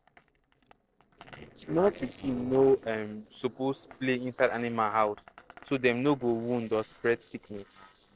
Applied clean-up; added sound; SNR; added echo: neural separator model SepFormer DNS4.